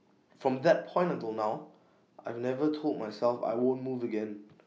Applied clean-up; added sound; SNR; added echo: none; none; none; none.